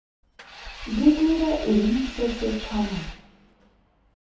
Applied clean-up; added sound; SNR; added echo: none; Engine / Vehicle; 12 dB; reverberation time 0.6 s.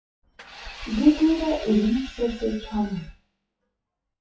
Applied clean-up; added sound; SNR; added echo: classical method WPE with log-MMSE.